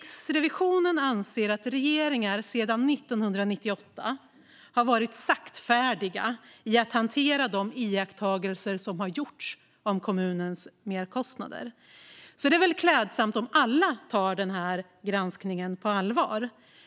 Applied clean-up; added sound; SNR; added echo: none; none; none; none.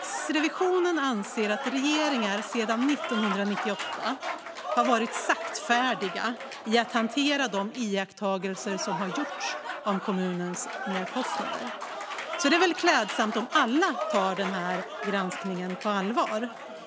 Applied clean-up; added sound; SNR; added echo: none; Applause / Crowd; 7 dB; none.